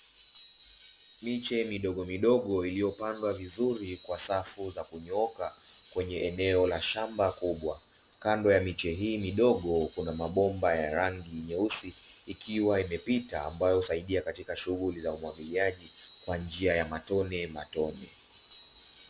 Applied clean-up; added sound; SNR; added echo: none; Screech; 15 dB; none.